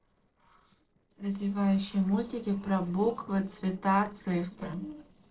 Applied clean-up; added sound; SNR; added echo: neural separator model SepFormer DNS4.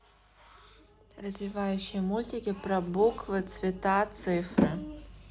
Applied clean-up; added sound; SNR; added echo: none; none; none; none.